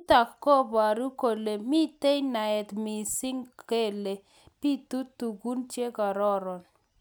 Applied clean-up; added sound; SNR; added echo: none; none; none; none.